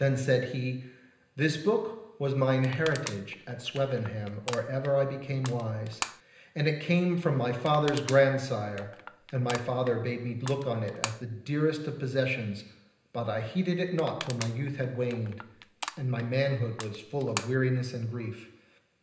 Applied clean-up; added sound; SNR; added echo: none; Crushing; 13 dB; reverberation time 0.9 s.